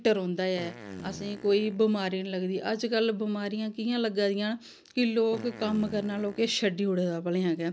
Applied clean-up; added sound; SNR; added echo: none; Fart; 15 dB; none.